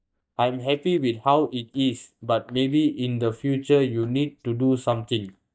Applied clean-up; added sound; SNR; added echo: neural mask model DeepFilterNet 3.